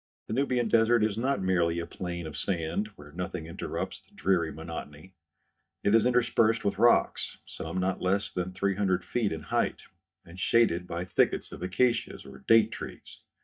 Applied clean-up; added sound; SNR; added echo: neural mask model DeepFilterNet 3.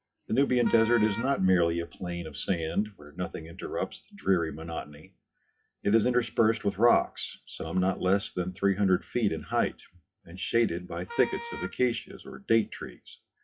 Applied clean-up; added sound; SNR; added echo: classical method WPE with log-MMSE.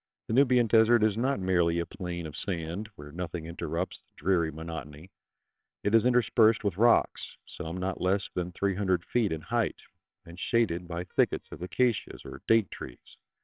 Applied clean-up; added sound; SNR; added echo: neural separator model SepFormer WHAMR!.